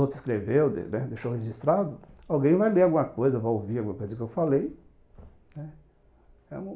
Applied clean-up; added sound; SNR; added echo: none; none; none; reverberation time 0.4 s.